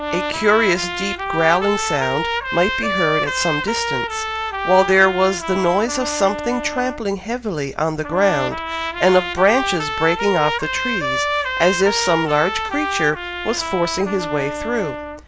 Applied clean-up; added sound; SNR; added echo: none; Trumpet; 4 dB; none.